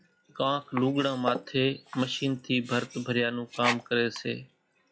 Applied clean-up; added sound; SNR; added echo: classical method log-MMSE.